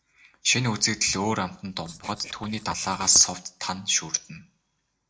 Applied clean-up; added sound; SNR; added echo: neural separator model SepFormer DNS4.